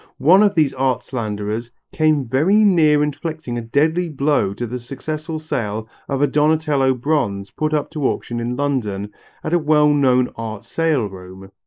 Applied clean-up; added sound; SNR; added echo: neural mask model Resemble Enhance denoiser.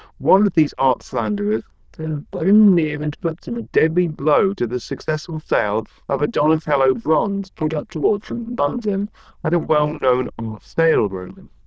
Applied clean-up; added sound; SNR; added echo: neural diffusion model UNIVERSE++.